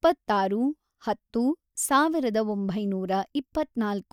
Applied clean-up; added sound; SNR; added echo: neural mask model DeepFilterNet 3.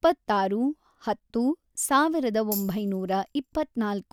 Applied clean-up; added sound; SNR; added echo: none; Tambourine; 15 dB; none.